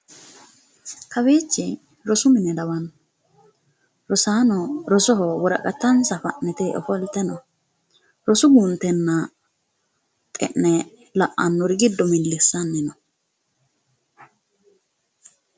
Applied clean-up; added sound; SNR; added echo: none; none; none; none.